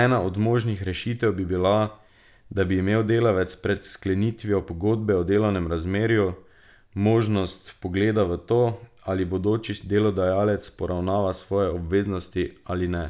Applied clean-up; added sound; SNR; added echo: none; none; none; none.